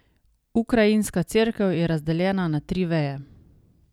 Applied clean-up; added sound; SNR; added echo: none; none; none; none.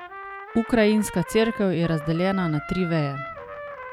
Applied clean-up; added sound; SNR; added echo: none; Trumpet; 12 dB; none.